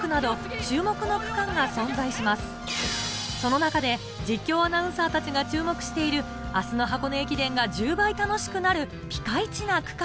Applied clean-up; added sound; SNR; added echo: none; Wind instrument, woodwind instrument; 14 dB; none.